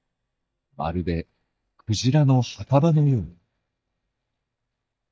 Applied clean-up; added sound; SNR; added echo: neural mask model DeepFilterNet 3.